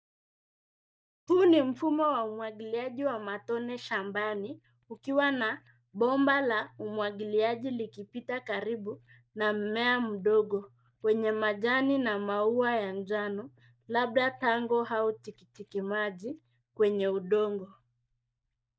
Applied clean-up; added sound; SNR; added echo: neural mask model DeepFilterNet 3.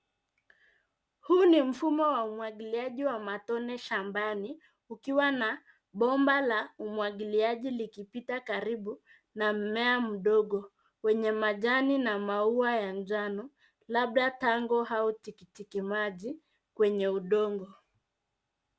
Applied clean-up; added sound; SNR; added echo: none; none; none; none.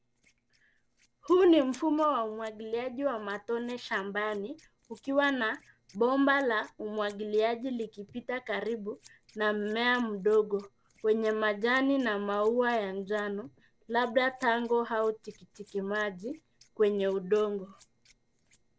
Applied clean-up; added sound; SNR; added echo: neural separator model SepFormer DNS4.